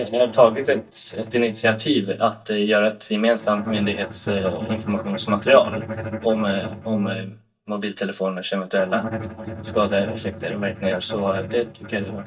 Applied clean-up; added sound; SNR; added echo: neural mask model DeepFilterNet 3.